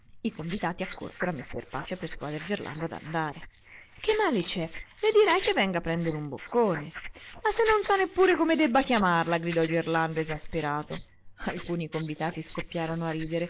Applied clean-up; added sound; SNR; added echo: neural mask model Resemble Enhance denoiser.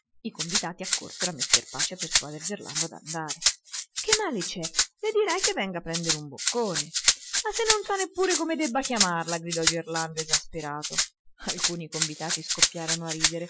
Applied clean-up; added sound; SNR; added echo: classical method Wiener filter.